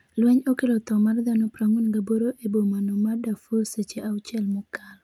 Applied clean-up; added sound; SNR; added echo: none; none; none; none.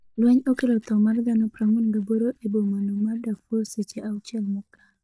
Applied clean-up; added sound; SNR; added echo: neural mask model DeepFilterNet 3.